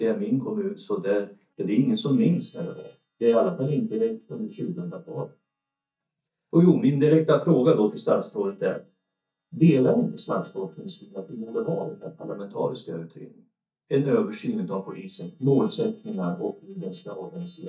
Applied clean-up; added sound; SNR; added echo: neural mask model DeepFilterNet 3.